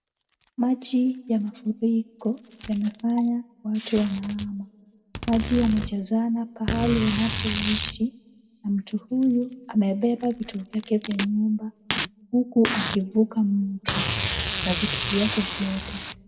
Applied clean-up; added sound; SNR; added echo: none; Packing tape, duct tape; 8 dB; reverberation time 1.0 s.